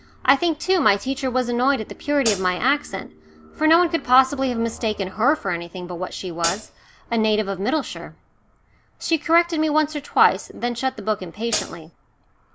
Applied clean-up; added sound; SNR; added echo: none; Hi-hat; 6 dB; none.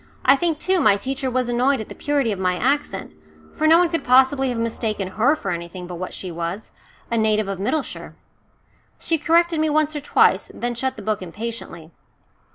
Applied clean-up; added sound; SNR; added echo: none; none; none; none.